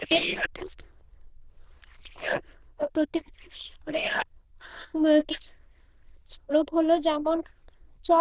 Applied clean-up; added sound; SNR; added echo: neural diffusion model UNIVERSE++.